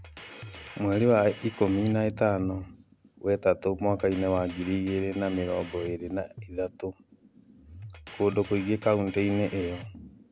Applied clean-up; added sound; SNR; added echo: none; Drum kit; 18 dB; none.